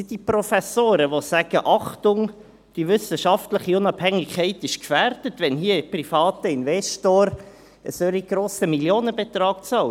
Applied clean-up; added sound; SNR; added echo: none; none; none; none.